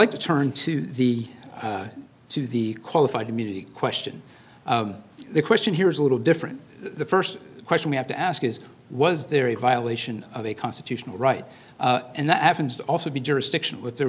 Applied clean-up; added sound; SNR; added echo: none; none; none; none.